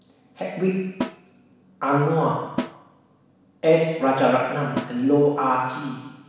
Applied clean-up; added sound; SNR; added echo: none; Snare drum; 12 dB; reverberation time 1.1 s.